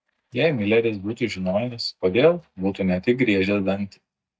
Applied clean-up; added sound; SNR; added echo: neural mask model DeepFilterNet 3.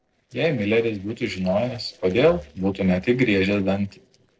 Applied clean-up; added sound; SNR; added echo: neural separator model SepFormer DNS4.